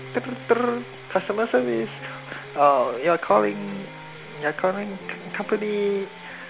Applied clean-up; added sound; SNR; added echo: none; Piano + Frying (food); 15 dB; none.